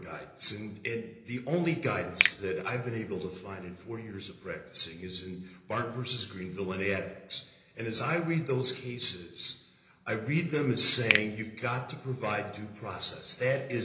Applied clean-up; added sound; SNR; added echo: none; Finger snapping; 3 dB; reverberation time 1.0 s.